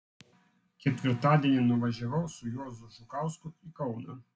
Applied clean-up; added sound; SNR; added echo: none; none; none; none.